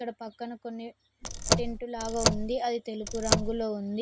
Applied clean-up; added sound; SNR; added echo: none; Car; -5 dB; none.